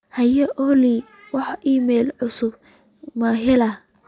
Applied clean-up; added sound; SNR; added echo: none; none; none; none.